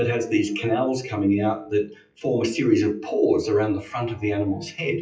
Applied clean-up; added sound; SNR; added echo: classical method WPE with log-MMSE.